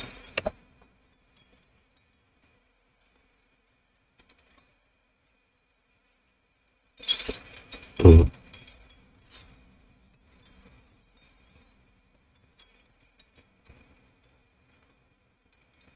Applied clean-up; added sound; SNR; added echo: neural mask model RNNoise.